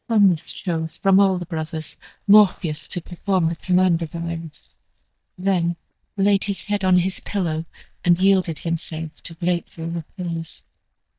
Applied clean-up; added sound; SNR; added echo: neural mask model DeepFilterNet 3.